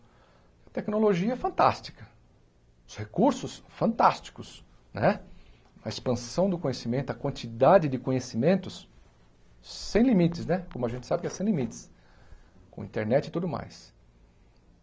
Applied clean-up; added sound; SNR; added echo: none; none; none; none.